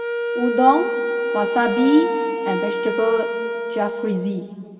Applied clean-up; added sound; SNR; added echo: none; Wind instrument, woodwind instrument; 2 dB; reverberation time 2.5 s.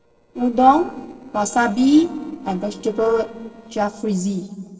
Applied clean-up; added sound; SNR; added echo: neural separator model SepFormer DNS4.